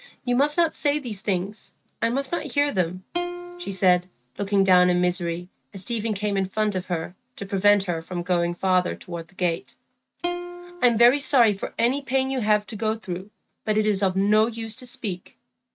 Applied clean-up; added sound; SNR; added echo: neural mask model RNNoise.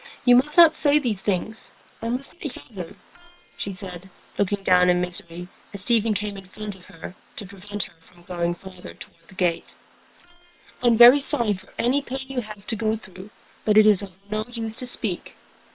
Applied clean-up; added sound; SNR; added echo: neural separator model SepFormer WHAM!.